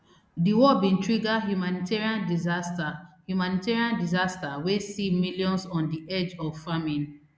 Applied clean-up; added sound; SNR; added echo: none; none; none; none.